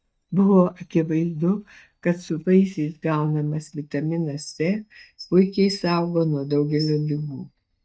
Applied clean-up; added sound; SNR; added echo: neural mask model DeepFilterNet 3.